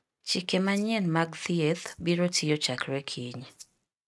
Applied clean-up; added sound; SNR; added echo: neural mask model RNNoise.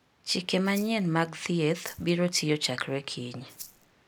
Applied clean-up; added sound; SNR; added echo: none; Rattle (instrument); 18 dB; none.